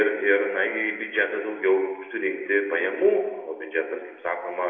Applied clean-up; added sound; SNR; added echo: none; none; none; reverberation time 1.2 s.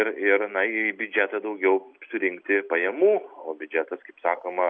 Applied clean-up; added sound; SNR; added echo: none; none; none; none.